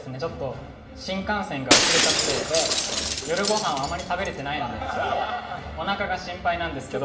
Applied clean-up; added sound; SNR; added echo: none; Shatter; -3 dB; reverberation time 2.0 s.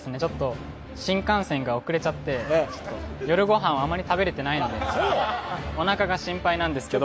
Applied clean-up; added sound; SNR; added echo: none; none; none; none.